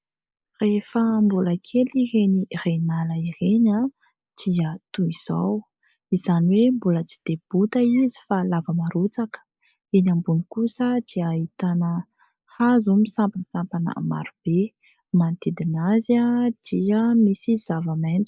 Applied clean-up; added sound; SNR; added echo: neural mask model Resemble Enhance denoiser.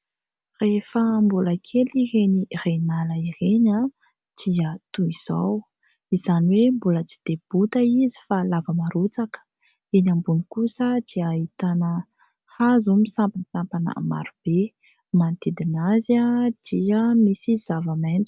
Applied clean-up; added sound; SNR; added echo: none; none; none; none.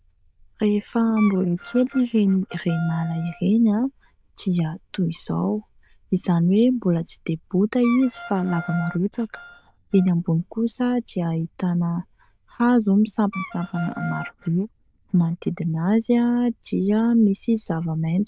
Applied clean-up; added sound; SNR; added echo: neural diffusion model UNIVERSE++.